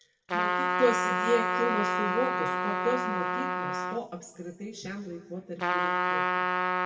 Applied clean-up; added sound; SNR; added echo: none; Trumpet; -4 dB; reverberation time 1.7 s.